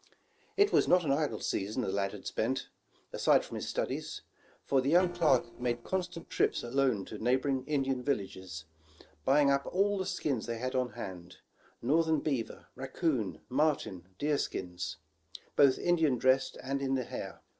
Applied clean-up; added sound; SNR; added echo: neural separator model SepFormer DNS4.